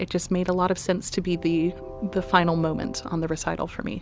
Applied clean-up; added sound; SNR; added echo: none; Train; 16 dB; none.